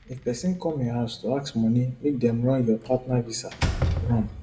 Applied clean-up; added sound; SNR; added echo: none; Slam; 7 dB; reverberation time 0.7 s.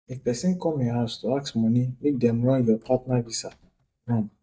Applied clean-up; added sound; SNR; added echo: neural mask model DeepFilterNet 3.